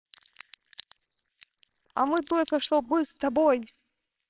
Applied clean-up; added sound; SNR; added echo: neural separator model SepFormer WHAMR!.